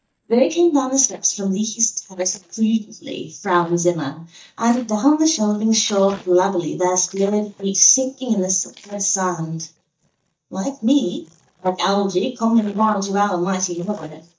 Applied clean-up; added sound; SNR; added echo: neural mask model DeepFilterNet 3.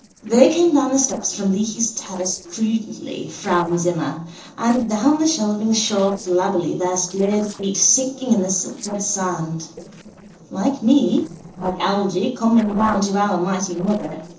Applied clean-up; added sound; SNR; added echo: neural separator model SepFormer DNS4.